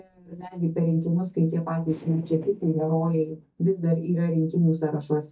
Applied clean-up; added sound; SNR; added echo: neural mask model DeepFilterNet 3.